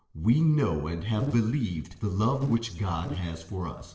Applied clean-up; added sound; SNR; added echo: neural separator model SepFormer DNS4.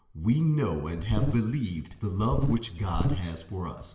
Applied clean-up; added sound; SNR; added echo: none; Buzz; 0 dB; reverberation time 1.5 s.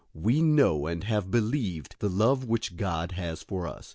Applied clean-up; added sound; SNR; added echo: none; none; none; none.